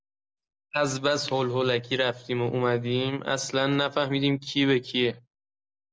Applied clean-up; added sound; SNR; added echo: none; none; none; none.